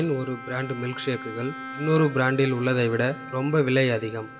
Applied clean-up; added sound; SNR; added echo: none; Bowed string instrument; 15 dB; reverberation time 1.9 s.